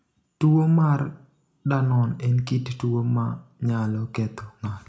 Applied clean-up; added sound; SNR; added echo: none; none; none; reverberation time 0.4 s.